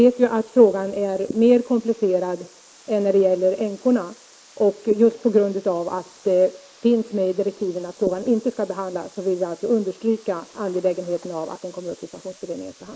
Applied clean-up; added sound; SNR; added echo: neural mask model Resemble Enhance denoiser.